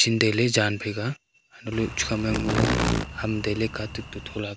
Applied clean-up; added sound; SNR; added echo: none; Insect; 2 dB; none.